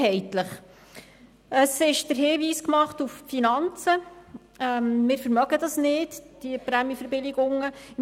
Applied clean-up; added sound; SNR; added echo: none; none; none; none.